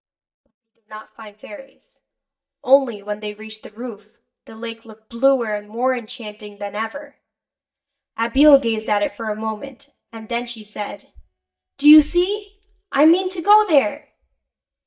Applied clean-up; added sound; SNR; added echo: neural mask model DeepFilterNet 3.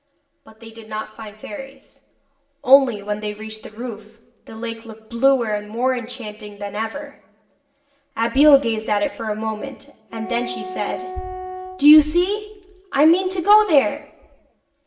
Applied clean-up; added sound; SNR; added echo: none; Wind instrument, woodwind instrument; 11 dB; reverberation time 0.7 s.